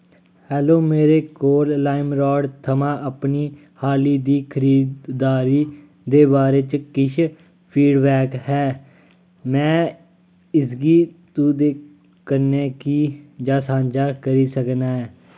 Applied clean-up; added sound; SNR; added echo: none; none; none; none.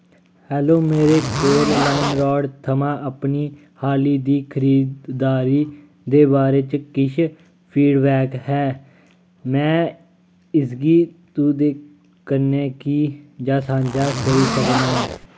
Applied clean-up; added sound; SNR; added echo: none; Zipper (clothing); 4 dB; none.